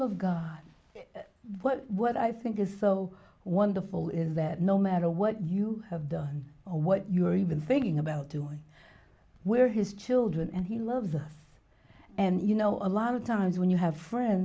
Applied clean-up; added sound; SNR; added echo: none; none; none; none.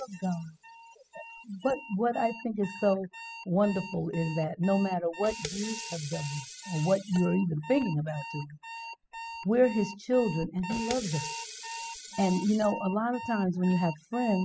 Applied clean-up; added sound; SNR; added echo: classical method spectral subtraction.